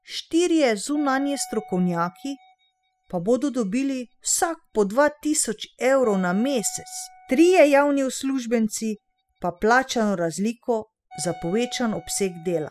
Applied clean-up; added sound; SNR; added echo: classical method spectral subtraction.